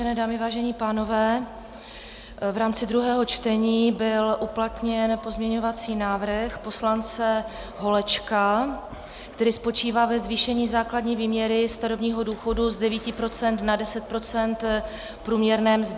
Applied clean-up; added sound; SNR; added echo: none; none; none; none.